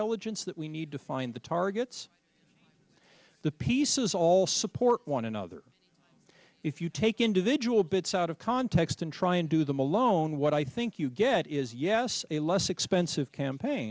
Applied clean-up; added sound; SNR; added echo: none; none; none; none.